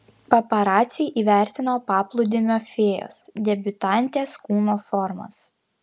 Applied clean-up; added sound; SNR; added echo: none; none; none; none.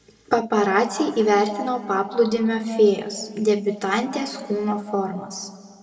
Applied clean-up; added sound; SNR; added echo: none; none; none; reverberation time 1.5 s.